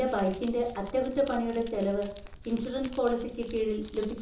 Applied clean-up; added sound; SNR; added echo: none; Crumpling, crinkling; 14 dB; reverberation time 0.6 s.